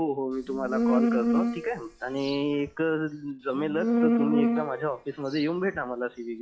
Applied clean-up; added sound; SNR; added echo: classical method log-MMSE.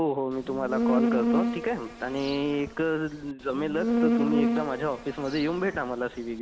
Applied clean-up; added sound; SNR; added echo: none; Insect; 0 dB; none.